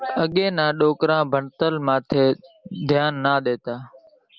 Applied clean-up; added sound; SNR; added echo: none; none; none; none.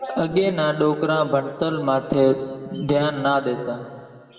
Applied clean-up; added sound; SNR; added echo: none; none; none; reverberation time 1.8 s.